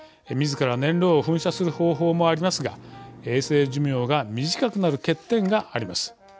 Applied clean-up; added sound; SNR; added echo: none; Engine + Brass instrument; 20 dB; none.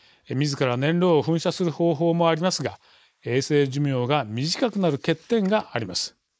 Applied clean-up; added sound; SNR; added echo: neural mask model Resemble Enhance denoiser.